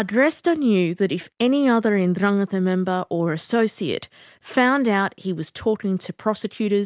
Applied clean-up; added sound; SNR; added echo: none; none; none; none.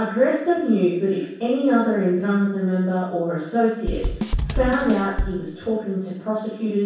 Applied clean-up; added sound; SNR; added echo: none; Drum / Drum kit; 3 dB; reverberation time 0.7 s.